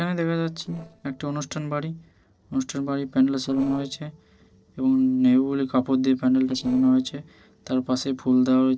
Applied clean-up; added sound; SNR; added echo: neural separator model SepFormer DNS4.